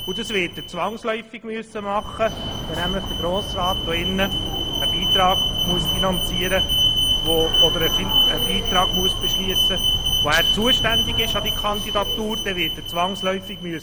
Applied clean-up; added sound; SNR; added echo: none; Alarm; -3 dB; none.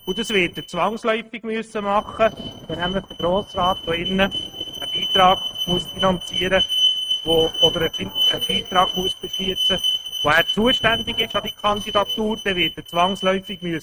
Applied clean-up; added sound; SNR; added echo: neural mask model RNNoise.